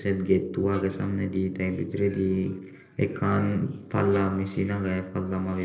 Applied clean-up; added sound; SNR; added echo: neural separator model SepFormer DNS4.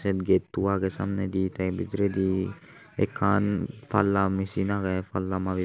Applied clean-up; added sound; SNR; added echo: none; none; none; none.